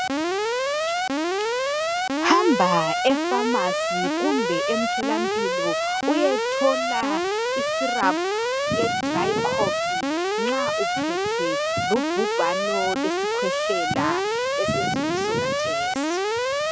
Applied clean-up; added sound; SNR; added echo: none; Alarm; -3 dB; none.